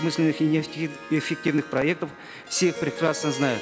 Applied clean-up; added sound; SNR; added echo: none; Harp; 12 dB; none.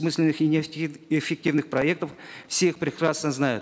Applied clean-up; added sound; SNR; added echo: none; none; none; none.